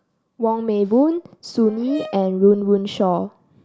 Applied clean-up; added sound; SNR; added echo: none; Brass instrument; 19 dB; none.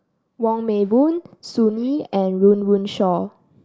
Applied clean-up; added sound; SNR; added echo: neural mask model Resemble Enhance denoiser.